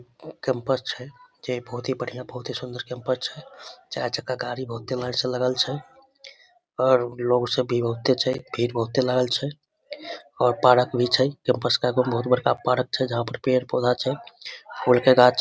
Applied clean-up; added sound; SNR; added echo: none; none; none; none.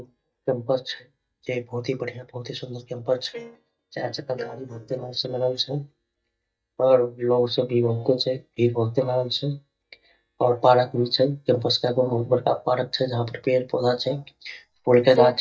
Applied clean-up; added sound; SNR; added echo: neural mask model DeepFilterNet 3.